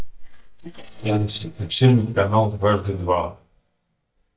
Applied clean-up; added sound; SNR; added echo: neural mask model DeepFilterNet 3.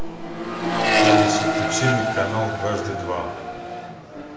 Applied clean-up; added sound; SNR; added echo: none; Accelerating, revving, vroom; -5 dB; reverberation time 1.7 s.